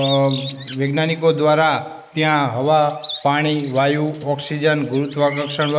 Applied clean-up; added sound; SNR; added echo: neural mask model Resemble Enhance denoiser.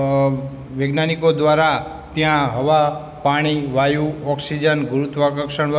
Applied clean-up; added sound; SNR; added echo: none; none; none; none.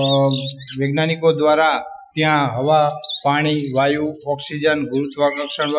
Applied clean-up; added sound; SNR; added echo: classical method Wiener filter.